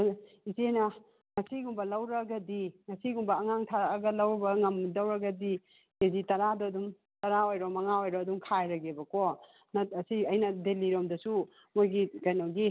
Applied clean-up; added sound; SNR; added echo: none; none; none; none.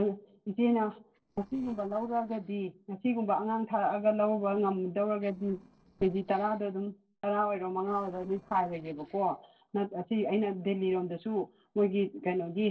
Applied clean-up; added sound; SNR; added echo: neural separator model SepFormer DNS4.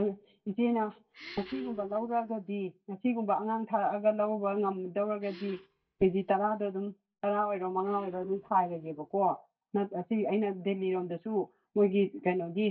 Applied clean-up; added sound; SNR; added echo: neural mask model DeepFilterNet 3.